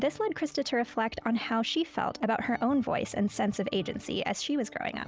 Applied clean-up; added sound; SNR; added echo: none; none; none; none.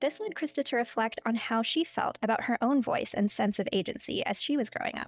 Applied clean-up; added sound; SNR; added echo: neural mask model DeepFilterNet 3.